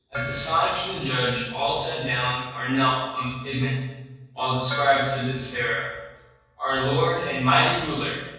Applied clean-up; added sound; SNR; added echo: none; Gong; 16 dB; reverberation time 1.3 s.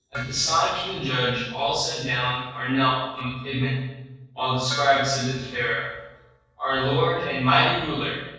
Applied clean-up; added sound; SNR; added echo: neural separator model SepFormer DNS4.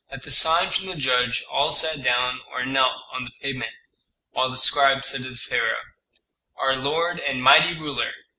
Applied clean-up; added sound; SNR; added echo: none; none; none; none.